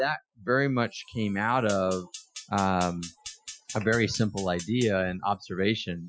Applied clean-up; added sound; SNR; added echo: classical method Wiener filter.